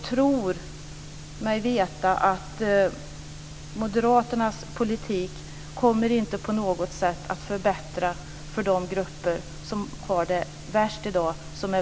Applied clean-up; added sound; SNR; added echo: none; none; none; none.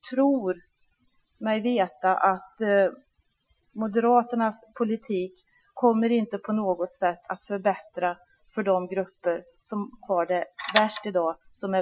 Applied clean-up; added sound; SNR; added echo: classical method Wiener filter.